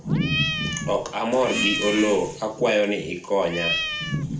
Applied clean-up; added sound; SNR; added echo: none; Cat; 5 dB; reverberation time 0.4 s.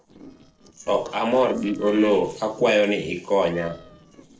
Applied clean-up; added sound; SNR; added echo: neural separator model SepFormer DNS4.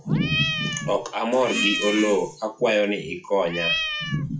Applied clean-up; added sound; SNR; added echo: classical method WPE with log-MMSE.